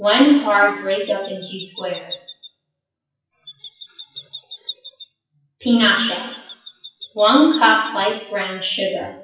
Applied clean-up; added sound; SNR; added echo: classical method WPE with log-MMSE.